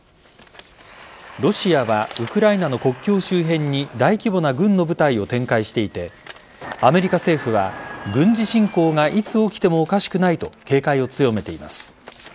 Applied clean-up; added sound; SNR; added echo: none; none; none; none.